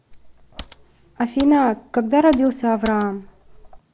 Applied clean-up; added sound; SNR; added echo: none; Computer keyboard; 18 dB; none.